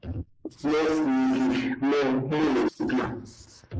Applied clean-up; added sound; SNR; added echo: neural mask model Resemble Enhance denoiser.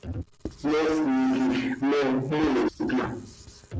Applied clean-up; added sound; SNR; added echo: none; Writing; 18 dB; none.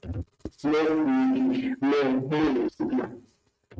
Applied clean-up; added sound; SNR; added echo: neural mask model RNNoise.